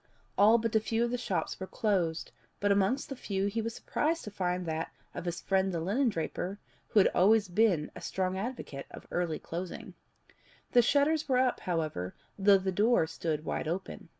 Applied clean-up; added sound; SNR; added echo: none; none; none; none.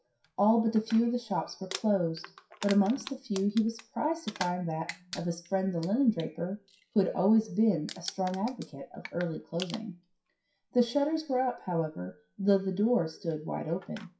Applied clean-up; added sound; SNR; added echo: classical method WPE with log-MMSE.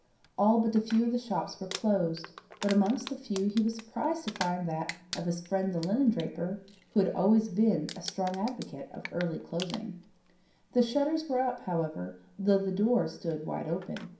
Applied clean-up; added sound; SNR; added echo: none; Crumpling, crinkling; 17 dB; reverberation time 0.5 s.